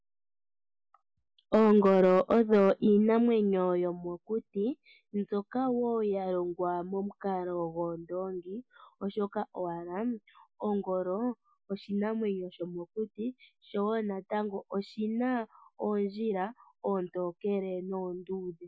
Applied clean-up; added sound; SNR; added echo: none; none; none; none.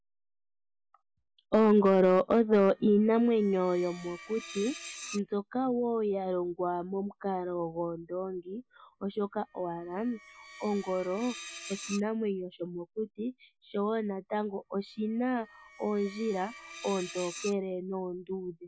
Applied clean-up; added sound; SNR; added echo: none; Screech; 17 dB; none.